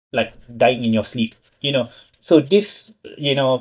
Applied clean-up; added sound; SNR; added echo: neural mask model DeepFilterNet 3.